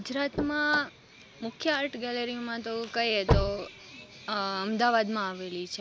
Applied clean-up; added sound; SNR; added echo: none; Slam / Car; 4 dB; none.